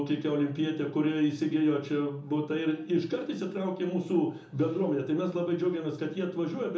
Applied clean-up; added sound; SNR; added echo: none; none; none; reverberation time 1.0 s.